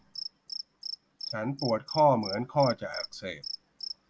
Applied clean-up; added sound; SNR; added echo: none; Cricket; 11 dB; none.